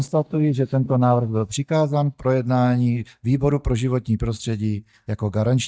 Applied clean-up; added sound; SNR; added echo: neural mask model DeepFilterNet 3.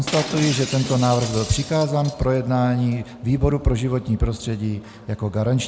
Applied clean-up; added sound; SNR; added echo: none; Shatter; 12 dB; none.